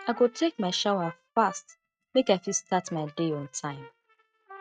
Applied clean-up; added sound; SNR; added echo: neural mask model RNNoise.